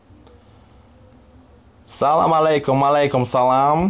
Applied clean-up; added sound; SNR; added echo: none; none; none; none.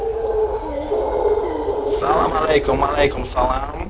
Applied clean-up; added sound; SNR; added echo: neural separator model SepFormer DNS4.